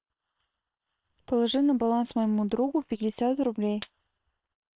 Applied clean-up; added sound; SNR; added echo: neural separator model SepFormer WHAM!.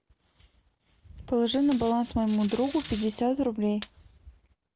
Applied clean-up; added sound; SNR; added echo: none; Packing tape, duct tape; 19 dB; none.